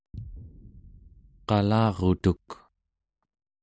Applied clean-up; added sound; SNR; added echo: none; Boom; 20 dB; none.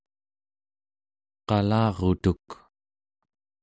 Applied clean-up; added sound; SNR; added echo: none; none; none; none.